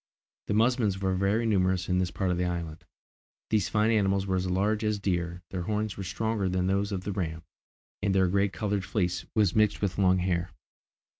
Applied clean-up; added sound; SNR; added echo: none; none; none; none.